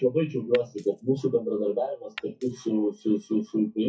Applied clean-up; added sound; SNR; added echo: classical method WPE with log-MMSE.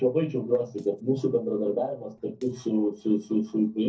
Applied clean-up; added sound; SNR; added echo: neural separator model SepFormer DNS4.